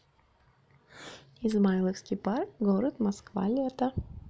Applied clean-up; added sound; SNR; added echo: none; none; none; none.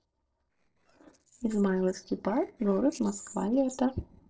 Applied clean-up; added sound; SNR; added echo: neural separator model SepFormer DNS4.